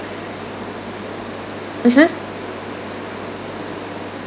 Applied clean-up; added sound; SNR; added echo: none; none; none; none.